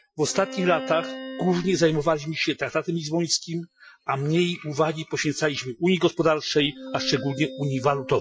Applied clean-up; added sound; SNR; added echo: classical method Wiener filter.